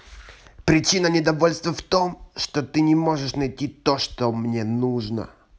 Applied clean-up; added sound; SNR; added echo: none; none; none; none.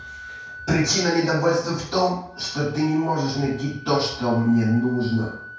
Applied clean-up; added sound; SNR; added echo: none; Wind instrument, woodwind instrument; 18 dB; reverberation time 0.5 s.